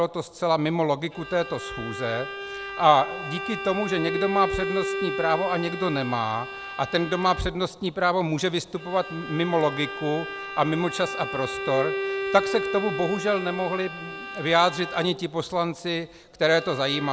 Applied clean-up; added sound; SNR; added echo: none; Bowed string instrument; 8 dB; none.